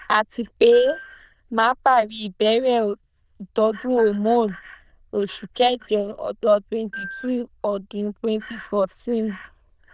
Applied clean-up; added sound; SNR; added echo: neural diffusion model UNIVERSE++.